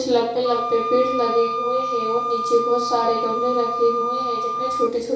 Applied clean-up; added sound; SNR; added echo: none; Wind instrument, woodwind instrument; 3 dB; reverberation time 0.6 s.